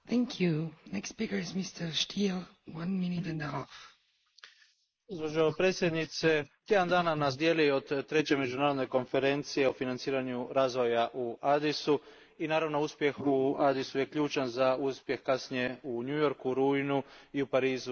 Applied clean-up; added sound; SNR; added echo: neural mask model Resemble Enhance denoiser.